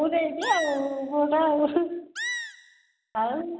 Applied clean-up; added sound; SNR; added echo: none; Animal; 11 dB; none.